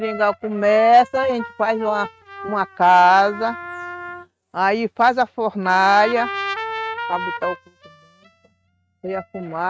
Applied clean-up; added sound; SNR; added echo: neural mask model RNNoise.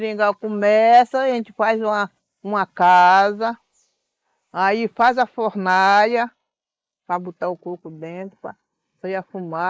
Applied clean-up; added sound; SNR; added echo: neural mask model Resemble Enhance denoiser.